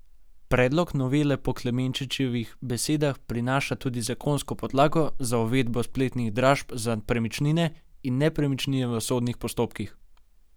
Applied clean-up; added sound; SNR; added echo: none; none; none; none.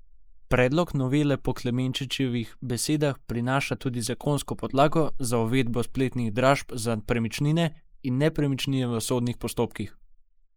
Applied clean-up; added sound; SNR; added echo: neural mask model Resemble Enhance denoiser.